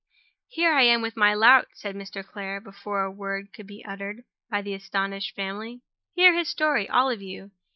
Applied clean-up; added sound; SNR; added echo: neural mask model Resemble Enhance denoiser.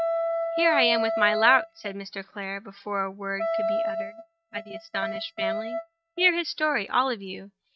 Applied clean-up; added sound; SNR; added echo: neural mask model RNNoise.